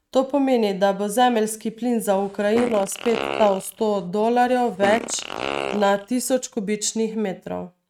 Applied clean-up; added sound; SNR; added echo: neural mask model RNNoise.